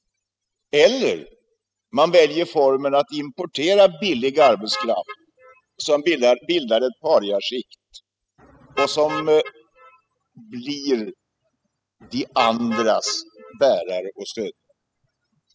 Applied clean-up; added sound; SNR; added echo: classical method spectral subtraction.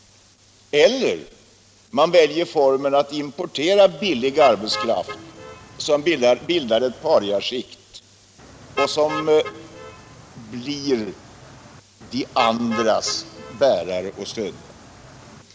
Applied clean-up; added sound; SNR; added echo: none; Motor vehicle (road); 13 dB; none.